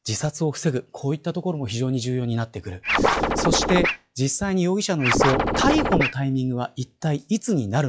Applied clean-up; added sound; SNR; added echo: classical method log-MMSE.